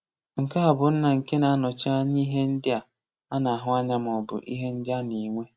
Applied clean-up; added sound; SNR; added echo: none; none; none; none.